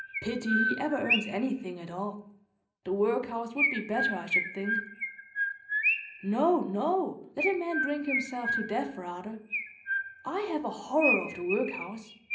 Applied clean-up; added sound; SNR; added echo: none; Chirp, tweet; 2 dB; reverberation time 0.5 s.